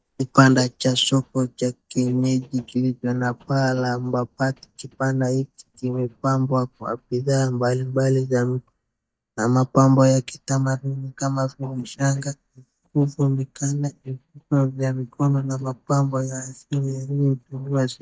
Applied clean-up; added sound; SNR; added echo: neural mask model DeepFilterNet 3.